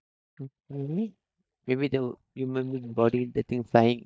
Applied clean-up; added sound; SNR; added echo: neural mask model DeepFilterNet 3.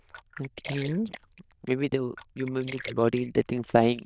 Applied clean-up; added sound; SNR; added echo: neural diffusion model UNIVERSE++.